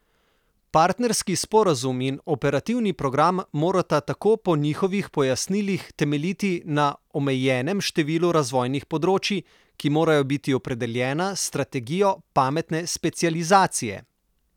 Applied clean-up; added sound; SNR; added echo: none; none; none; none.